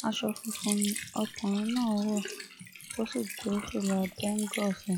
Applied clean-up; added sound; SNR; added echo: classical method log-MMSE.